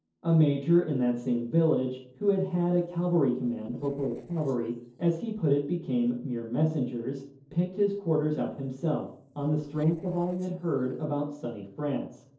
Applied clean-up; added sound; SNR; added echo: neural separator model SepFormer DNS4.